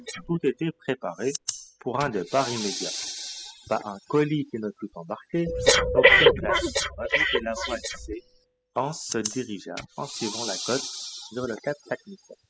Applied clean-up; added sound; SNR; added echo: classical method spectral subtraction.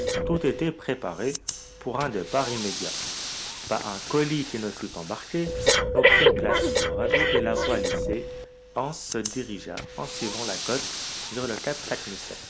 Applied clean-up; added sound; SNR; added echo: none; Breathing; -3 dB; none.